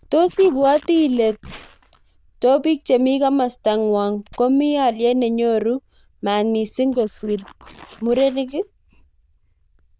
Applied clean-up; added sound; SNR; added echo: neural diffusion model UNIVERSE++.